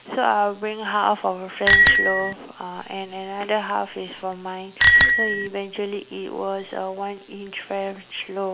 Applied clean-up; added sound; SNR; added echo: none; Bicycle bell; -4 dB; none.